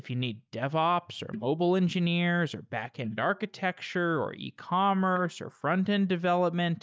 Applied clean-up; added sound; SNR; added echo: neural mask model DeepFilterNet 3.